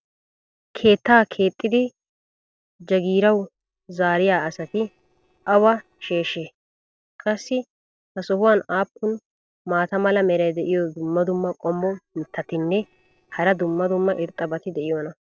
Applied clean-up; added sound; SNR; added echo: neural separator model SepFormer DNS4.